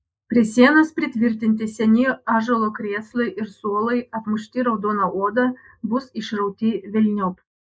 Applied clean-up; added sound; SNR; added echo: neural mask model Resemble Enhance denoiser.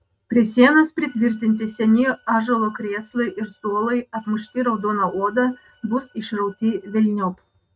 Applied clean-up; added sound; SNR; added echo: neural mask model RNNoise.